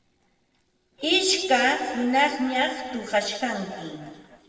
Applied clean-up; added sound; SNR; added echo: neural separator model SepFormer DNS4.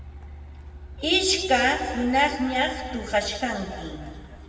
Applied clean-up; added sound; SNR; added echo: none; Truck; 14 dB; reverberation time 2.2 s.